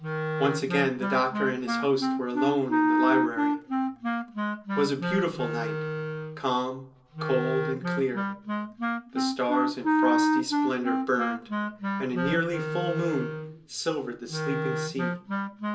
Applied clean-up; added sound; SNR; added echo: none; Wind instrument, woodwind instrument; -1 dB; reverberation time 0.3 s.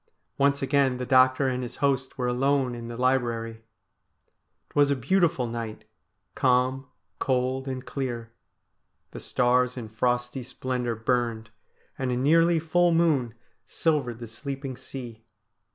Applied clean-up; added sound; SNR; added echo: none; none; none; none.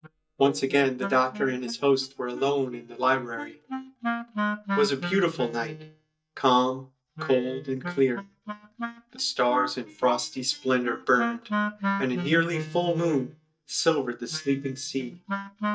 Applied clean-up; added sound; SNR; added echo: neural mask model DeepFilterNet 3.